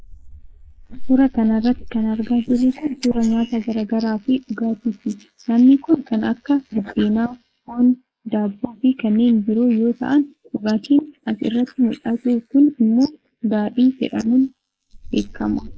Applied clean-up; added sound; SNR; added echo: neural mask model Resemble Enhance denoiser.